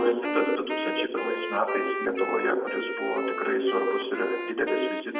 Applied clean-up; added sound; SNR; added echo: none; Wind instrument, woodwind instrument; 5 dB; reverberation time 0.7 s.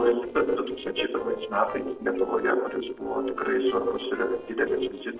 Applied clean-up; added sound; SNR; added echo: neural separator model SepFormer DNS4.